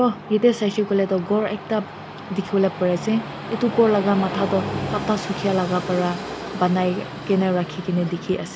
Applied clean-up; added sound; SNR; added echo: none; Train; 9 dB; none.